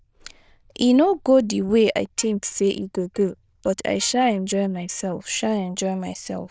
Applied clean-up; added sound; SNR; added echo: neural diffusion model UNIVERSE++.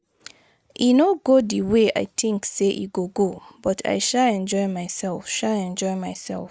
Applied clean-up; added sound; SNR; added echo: none; none; none; none.